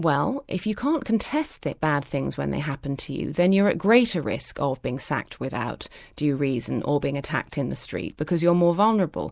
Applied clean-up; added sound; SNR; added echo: none; none; none; none.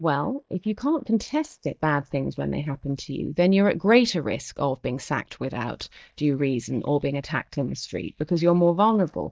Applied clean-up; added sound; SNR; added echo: neural mask model DeepFilterNet 3.